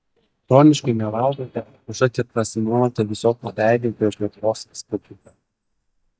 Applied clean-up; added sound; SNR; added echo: neural mask model DeepFilterNet 3.